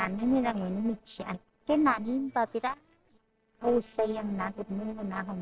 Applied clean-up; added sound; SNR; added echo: neural separator model SepFormer DNS4.